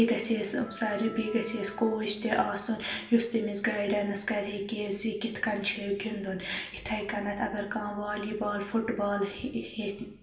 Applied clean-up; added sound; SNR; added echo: none; Wind instrument, woodwind instrument; 18 dB; reverberation time 0.9 s.